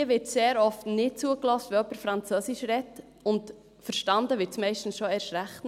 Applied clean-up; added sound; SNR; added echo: none; none; none; none.